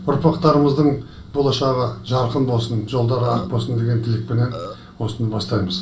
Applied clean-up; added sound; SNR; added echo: none; Burping, eructation; 14 dB; reverberation time 0.3 s.